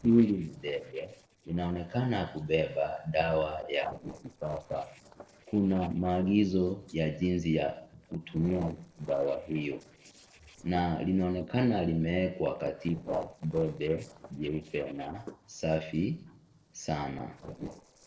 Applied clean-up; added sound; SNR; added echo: neural separator model SepFormer DNS4.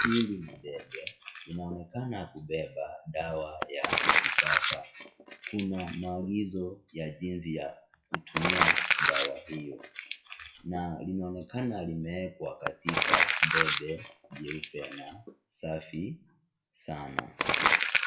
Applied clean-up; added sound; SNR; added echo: classical method WPE with log-MMSE.